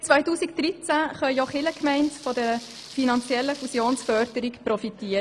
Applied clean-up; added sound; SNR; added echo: none; Rain; 19 dB; none.